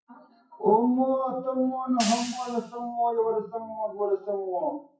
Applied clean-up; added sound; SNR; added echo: classical method WPE with log-MMSE.